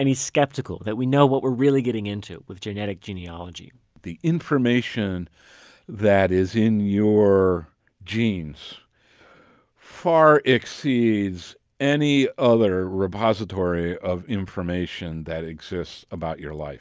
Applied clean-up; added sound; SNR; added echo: none; none; none; none.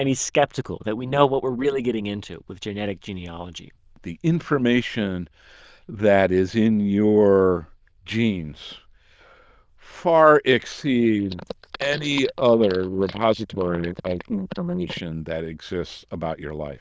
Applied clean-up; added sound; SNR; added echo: neural diffusion model UNIVERSE++.